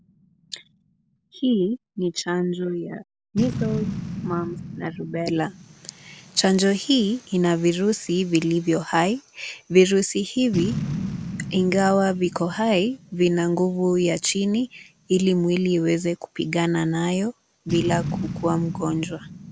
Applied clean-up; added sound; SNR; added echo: none; Boom; 12 dB; none.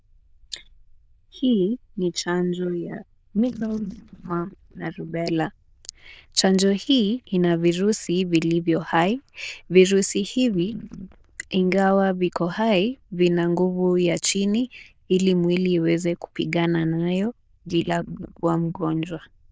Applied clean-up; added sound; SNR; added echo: neural diffusion model UNIVERSE++.